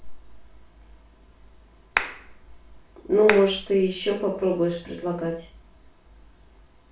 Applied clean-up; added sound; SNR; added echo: none; Clapping; 6 dB; reverberation time 0.3 s.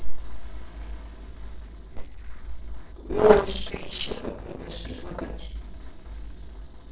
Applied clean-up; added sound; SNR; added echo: neural separator model SepFormer DNS4.